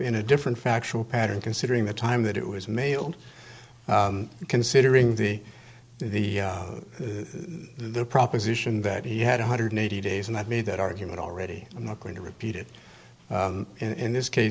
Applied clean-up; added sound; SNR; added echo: none; none; none; none.